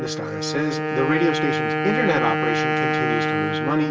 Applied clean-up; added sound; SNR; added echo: none; Wind instrument, woodwind instrument; -2 dB; reverberation time 2.9 s.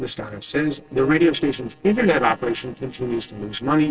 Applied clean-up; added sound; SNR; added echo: neural separator model SepFormer DNS4.